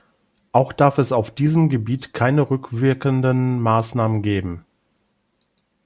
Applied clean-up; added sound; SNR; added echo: none; none; none; none.